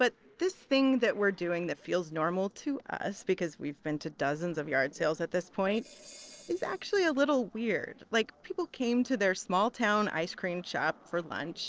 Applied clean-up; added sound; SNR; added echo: neural separator model SepFormer DNS4.